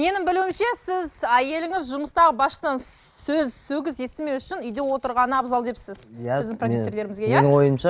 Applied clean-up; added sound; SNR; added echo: none; none; none; none.